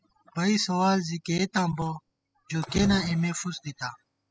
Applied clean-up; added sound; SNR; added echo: classical method spectral subtraction.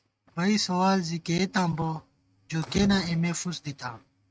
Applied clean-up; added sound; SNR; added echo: neural mask model RNNoise.